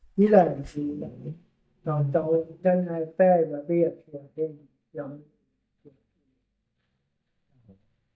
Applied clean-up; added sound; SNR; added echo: neural mask model DeepFilterNet 3.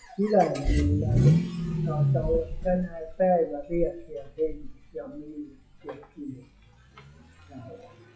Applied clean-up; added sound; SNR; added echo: classical method WPE with log-MMSE.